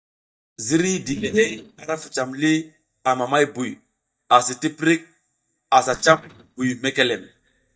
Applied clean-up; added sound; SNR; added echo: neural mask model DeepFilterNet 3.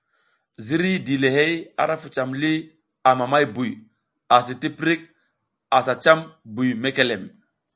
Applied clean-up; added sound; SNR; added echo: none; none; none; none.